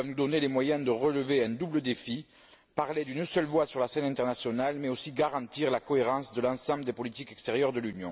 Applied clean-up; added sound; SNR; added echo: none; none; none; none.